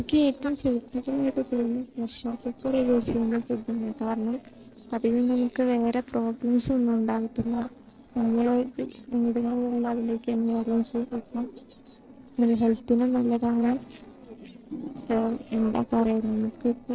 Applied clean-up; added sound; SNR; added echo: neural separator model SepFormer DNS4.